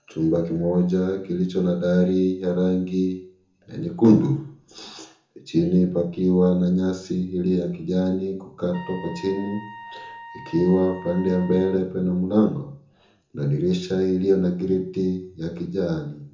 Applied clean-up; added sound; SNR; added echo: none; Trumpet; 17 dB; reverberation time 0.6 s.